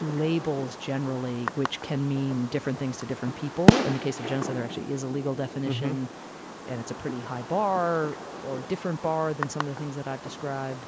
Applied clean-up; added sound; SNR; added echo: none; Fireworks; 2 dB; none.